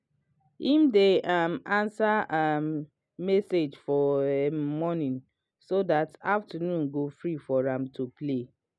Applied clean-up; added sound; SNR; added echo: none; none; none; none.